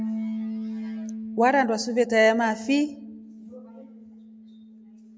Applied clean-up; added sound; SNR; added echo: none; Bass guitar; 9 dB; none.